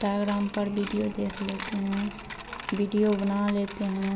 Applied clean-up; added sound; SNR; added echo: none; Coin (dropping); 14 dB; none.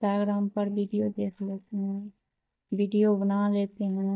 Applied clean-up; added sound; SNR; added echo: neural mask model DeepFilterNet 3.